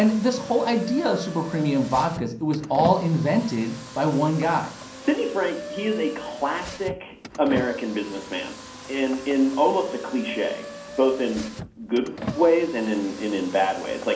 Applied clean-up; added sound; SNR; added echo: none; Car; 13 dB; reverberation time 0.6 s.